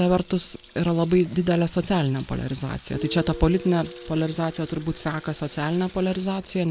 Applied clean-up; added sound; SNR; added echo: none; Guitar + Sink (filling or washing) / Water tap, faucet; 18 dB; none.